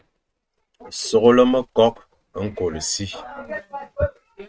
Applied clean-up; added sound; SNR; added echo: neural mask model RNNoise.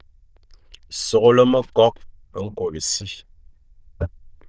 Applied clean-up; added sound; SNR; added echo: neural diffusion model UNIVERSE++.